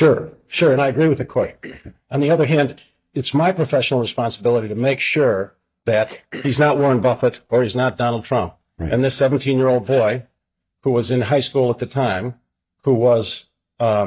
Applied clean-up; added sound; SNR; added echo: neural mask model DeepFilterNet 3.